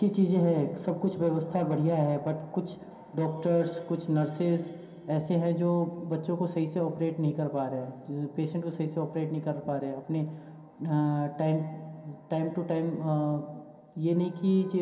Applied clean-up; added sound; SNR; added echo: none; none; none; reverberation time 0.3 s.